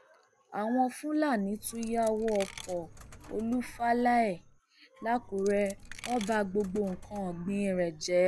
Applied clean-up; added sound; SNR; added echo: none; Coin (dropping); 16 dB; none.